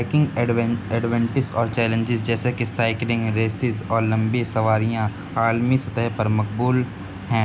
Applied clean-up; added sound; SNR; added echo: none; none; none; none.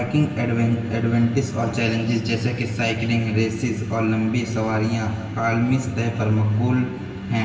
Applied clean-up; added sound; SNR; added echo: none; none; none; reverberation time 1.3 s.